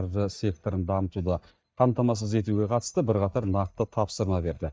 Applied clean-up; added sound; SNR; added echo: neural mask model DeepFilterNet 3.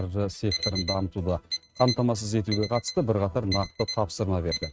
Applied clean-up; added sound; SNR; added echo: neural mask model RNNoise.